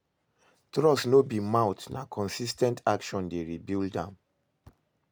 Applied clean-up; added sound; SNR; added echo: none; none; none; none.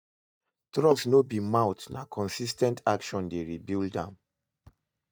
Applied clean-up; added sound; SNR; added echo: neural mask model DeepFilterNet 3.